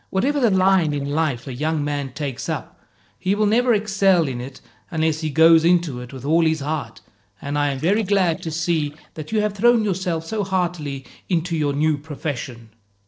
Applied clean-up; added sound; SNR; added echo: neural separator model SepFormer DNS4.